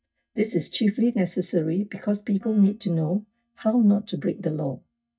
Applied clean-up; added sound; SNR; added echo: neural mask model DeepFilterNet 3.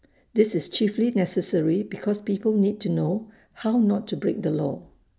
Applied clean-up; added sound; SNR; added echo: none; none; none; none.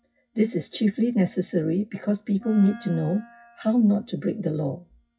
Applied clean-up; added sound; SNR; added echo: classical method WPE with log-MMSE.